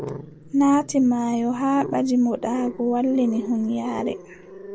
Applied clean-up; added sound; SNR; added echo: none; Growling; 14 dB; none.